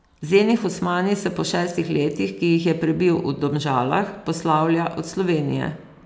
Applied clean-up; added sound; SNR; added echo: none; none; none; none.